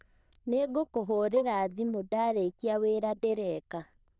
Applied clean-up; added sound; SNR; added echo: neural diffusion model UNIVERSE++.